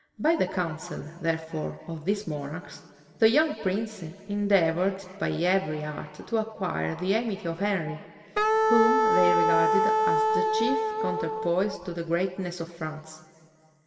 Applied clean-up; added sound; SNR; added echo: none; Wind instrument, woodwind instrument; -4 dB; reverberation time 2.2 s.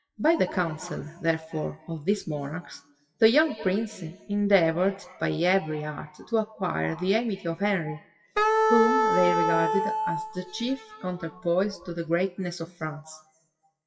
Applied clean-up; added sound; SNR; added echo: classical method WPE with log-MMSE.